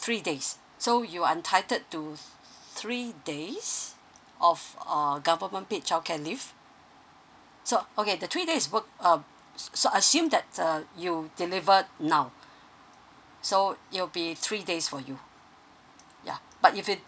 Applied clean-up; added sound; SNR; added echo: none; none; none; none.